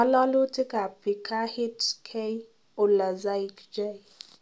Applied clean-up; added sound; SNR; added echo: none; none; none; none.